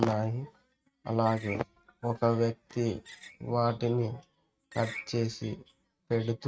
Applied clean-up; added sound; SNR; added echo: neural mask model RNNoise.